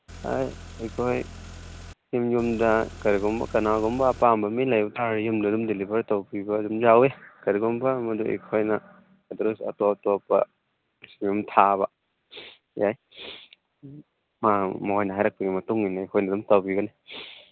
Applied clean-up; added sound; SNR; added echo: none; Car; 15 dB; none.